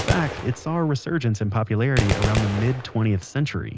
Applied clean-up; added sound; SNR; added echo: none; Gunshot, gunfire; 7 dB; none.